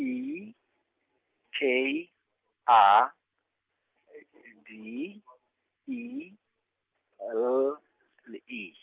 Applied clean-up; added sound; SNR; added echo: none; none; none; none.